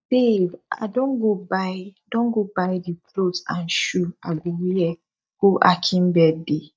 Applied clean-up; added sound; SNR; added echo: neural mask model DeepFilterNet 3.